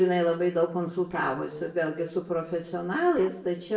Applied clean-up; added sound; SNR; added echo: neural separator model SepFormer DNS4.